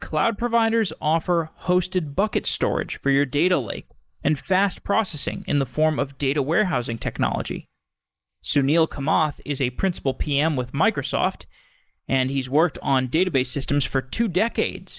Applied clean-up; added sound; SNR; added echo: neural mask model Resemble Enhance denoiser.